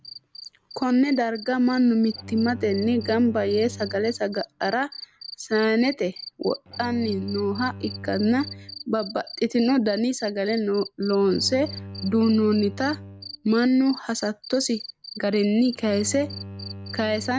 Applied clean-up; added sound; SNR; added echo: none; Bowed string instrument + Cricket; 14 dB; none.